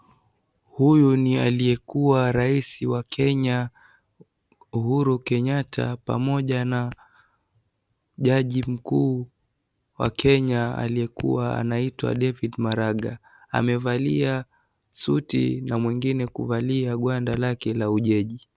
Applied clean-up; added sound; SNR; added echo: none; none; none; none.